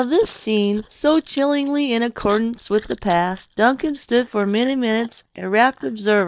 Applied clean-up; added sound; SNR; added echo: neural mask model DeepFilterNet 3.